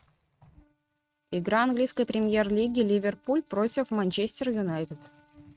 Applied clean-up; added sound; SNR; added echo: neural mask model RNNoise.